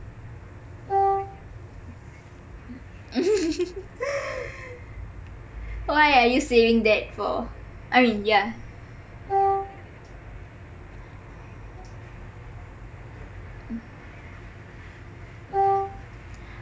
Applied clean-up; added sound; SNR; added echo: none; Wind instrument, woodwind instrument; -3 dB; none.